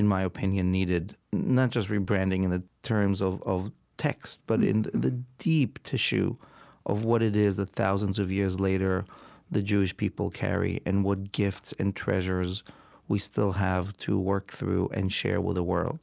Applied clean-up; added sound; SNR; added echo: none; none; none; none.